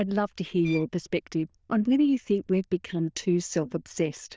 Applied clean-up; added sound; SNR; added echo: neural diffusion model UNIVERSE++.